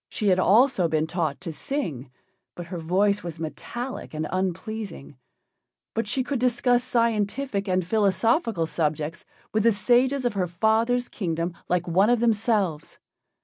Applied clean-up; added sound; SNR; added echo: none; none; none; none.